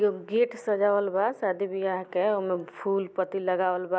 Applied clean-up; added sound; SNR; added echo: none; none; none; none.